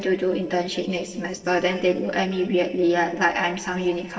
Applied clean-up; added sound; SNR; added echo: neural separator model SepFormer DNS4.